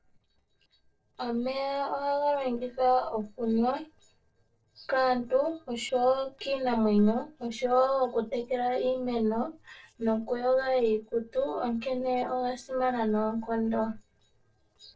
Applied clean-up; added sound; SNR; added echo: neural separator model SepFormer DNS4.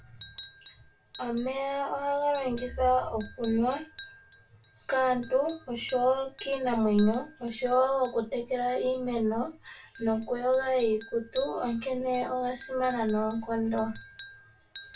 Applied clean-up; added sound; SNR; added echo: none; Chink, clink; 10 dB; reverberation time 0.2 s.